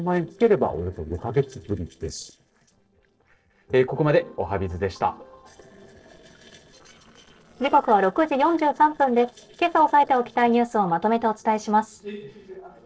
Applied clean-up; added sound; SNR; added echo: neural separator model SepFormer DNS4.